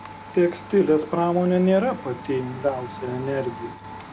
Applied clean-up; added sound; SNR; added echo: none; Domestic sounds, home sounds; 15 dB; none.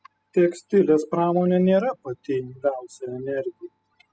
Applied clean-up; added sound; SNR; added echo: classical method spectral subtraction.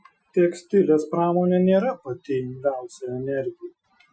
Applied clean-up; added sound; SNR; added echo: classical method Wiener filter.